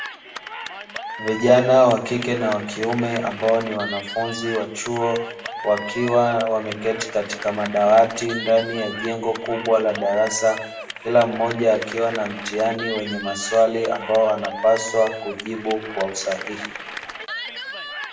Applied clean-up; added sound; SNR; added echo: none; Cheering / Clapping; 11 dB; reverberation time 0.6 s.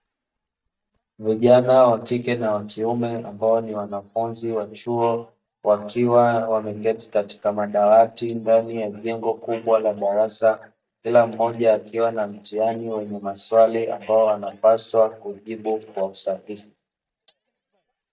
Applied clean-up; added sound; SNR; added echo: neural mask model DeepFilterNet 3.